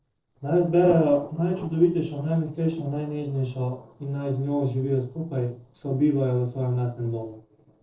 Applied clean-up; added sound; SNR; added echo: neural separator model SepFormer DNS4.